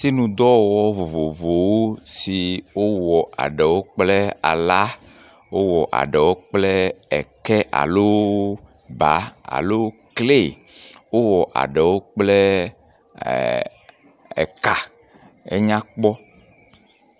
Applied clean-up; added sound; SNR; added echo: none; none; none; none.